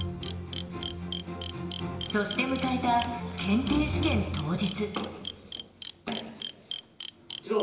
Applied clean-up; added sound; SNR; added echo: none; Camera; 12 dB; reverberation time 2.0 s.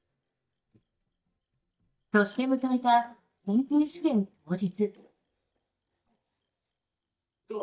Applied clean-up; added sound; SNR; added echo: neural mask model DeepFilterNet 3.